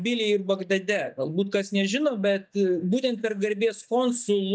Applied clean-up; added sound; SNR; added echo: neural mask model DeepFilterNet 3.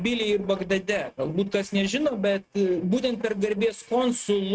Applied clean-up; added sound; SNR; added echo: neural mask model RNNoise.